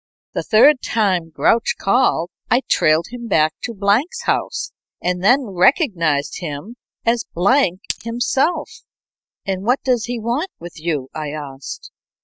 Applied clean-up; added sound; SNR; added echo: neural mask model DeepFilterNet 3.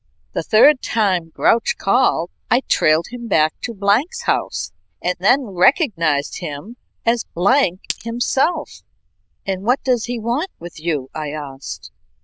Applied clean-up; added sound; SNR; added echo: neural diffusion model UNIVERSE++.